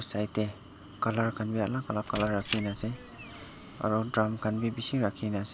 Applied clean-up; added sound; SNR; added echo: none; Squeak; 12 dB; none.